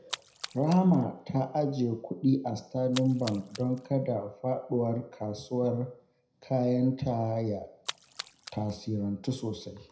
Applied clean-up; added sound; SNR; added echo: none; Splash, splatter; 14 dB; reverberation time 0.5 s.